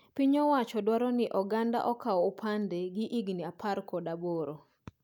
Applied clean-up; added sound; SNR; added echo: none; none; none; none.